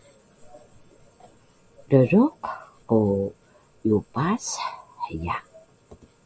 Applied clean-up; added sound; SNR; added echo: none; none; none; none.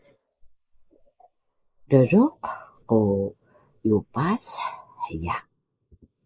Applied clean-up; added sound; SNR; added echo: neural mask model Resemble Enhance denoiser.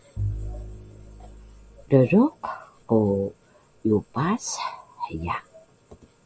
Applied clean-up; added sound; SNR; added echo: none; Bowed string instrument; 11 dB; none.